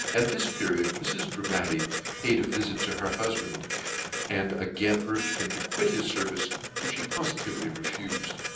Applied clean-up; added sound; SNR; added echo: none; Printer; 3 dB; reverberation time 0.6 s.